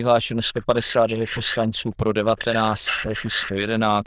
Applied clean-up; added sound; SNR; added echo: neural diffusion model UNIVERSE++.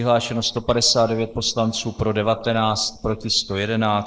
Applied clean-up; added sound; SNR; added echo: neural mask model Resemble Enhance denoiser.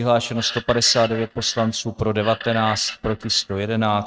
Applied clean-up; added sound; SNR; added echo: neural mask model RNNoise.